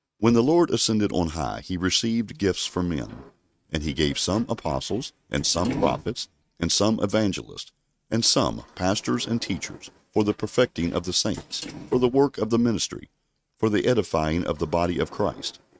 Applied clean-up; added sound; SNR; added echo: neural mask model RNNoise.